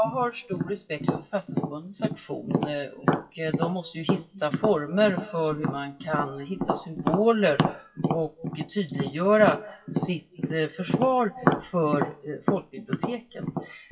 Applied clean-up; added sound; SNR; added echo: classical method WPE with log-MMSE.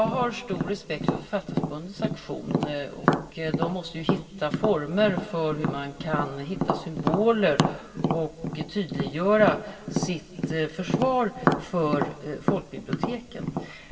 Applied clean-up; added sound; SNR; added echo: none; Tap; 2 dB; reverberation time 2.1 s.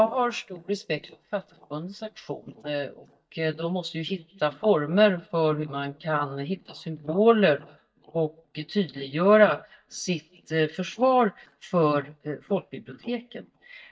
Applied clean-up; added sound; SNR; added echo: neural mask model DeepFilterNet 3.